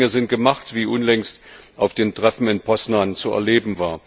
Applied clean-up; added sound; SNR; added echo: none; none; none; none.